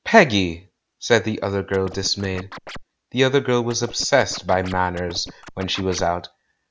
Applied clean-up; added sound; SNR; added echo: none; Scratching (performance technique); 16 dB; none.